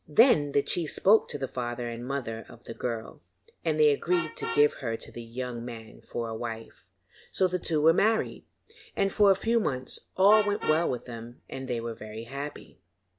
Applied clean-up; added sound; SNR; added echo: none; Vehicle horn, car horn, honking; 17 dB; none.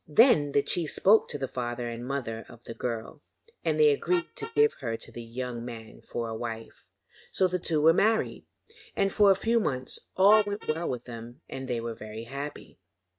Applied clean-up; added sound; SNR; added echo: neural mask model RNNoise.